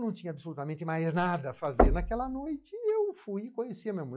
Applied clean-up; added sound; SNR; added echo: classical method log-MMSE.